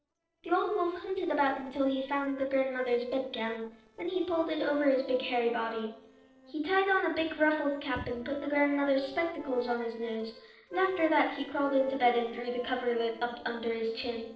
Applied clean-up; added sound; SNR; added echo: neural separator model SepFormer DNS4.